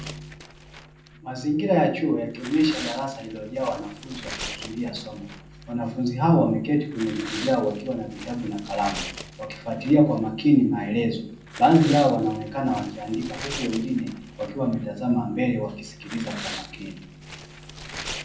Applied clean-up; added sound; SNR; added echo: none; Tearing; 15 dB; reverberation time 0.6 s.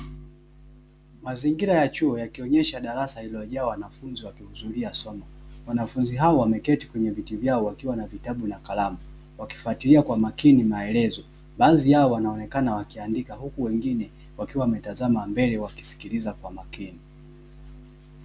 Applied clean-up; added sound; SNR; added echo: none; none; none; none.